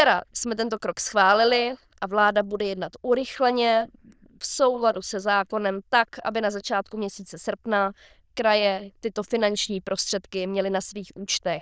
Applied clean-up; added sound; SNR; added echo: neural diffusion model UNIVERSE++.